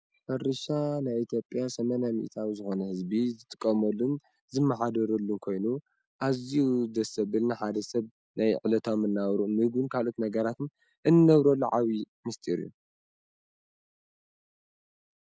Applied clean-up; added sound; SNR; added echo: none; none; none; none.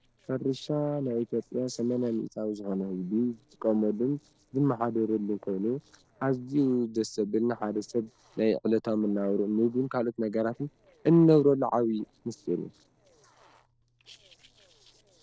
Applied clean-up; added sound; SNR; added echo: neural separator model SepFormer DNS4.